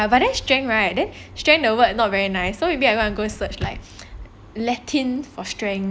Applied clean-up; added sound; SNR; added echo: none; none; none; none.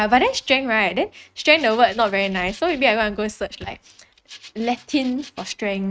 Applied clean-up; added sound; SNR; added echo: neural mask model RNNoise.